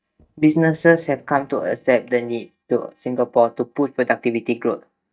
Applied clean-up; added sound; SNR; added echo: neural mask model DeepFilterNet 3.